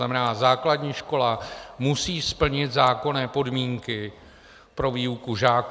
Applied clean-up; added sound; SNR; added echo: none; none; none; none.